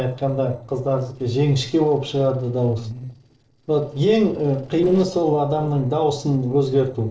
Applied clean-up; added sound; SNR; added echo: neural separator model SepFormer DNS4.